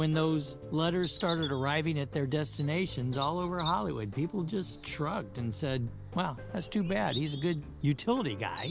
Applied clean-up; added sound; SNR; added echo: none; Bird vocalization, bird call, bird song; 12 dB; none.